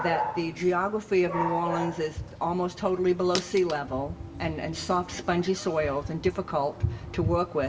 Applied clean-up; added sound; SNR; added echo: none; Dog; 7 dB; reverberation time 0.7 s.